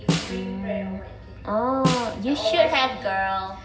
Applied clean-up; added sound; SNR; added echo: none; Snare drum; 6 dB; reverberation time 0.4 s.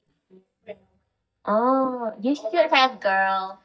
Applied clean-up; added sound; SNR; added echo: neural mask model DeepFilterNet 3.